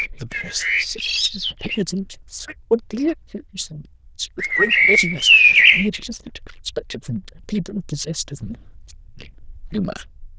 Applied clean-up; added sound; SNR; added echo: neural diffusion model UNIVERSE++.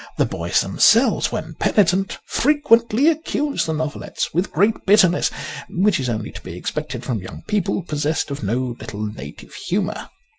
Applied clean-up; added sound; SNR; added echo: none; none; none; none.